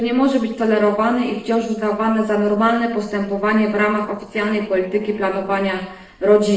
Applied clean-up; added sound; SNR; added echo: neural separator model SepFormer DNS4.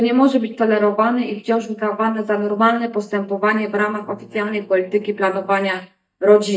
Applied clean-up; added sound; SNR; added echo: neural mask model DeepFilterNet 3.